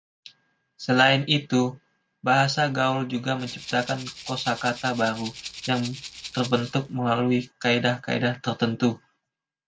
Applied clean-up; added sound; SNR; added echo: none; Rattle (instrument); 14 dB; none.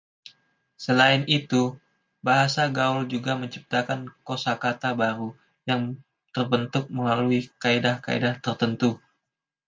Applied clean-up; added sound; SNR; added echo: none; none; none; none.